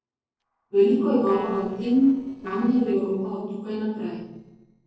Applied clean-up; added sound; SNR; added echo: neural separator model SepFormer DNS4.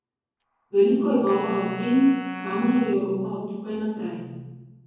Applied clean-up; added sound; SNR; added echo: none; Wind instrument, woodwind instrument; 14 dB; reverberation time 1.3 s.